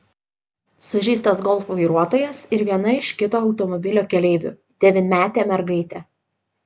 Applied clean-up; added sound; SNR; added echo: none; none; none; none.